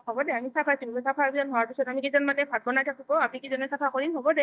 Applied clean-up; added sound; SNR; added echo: neural mask model DeepFilterNet 3.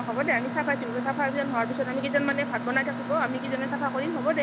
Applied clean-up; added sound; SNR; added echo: none; Mechanisms; 5 dB; none.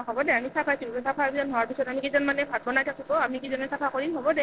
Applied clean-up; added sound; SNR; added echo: neural separator model SepFormer DNS4.